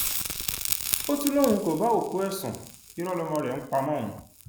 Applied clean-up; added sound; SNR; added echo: none; Crackle; 6 dB; none.